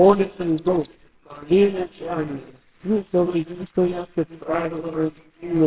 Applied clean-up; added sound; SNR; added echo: neural separator model SepFormer WHAMR!.